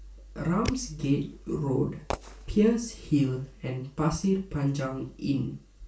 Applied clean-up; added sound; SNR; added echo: none; Fireworks; 12 dB; reverberation time 0.3 s.